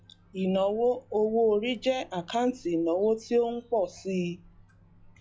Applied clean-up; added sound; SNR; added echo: classical method log-MMSE.